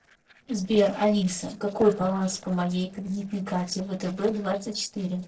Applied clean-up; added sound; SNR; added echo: neural separator model SepFormer DNS4.